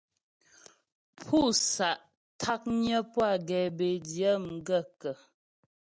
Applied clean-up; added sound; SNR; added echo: none; none; none; none.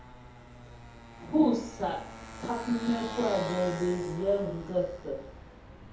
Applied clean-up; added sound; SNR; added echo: none; Motorcycle; 12 dB; reverberation time 0.6 s.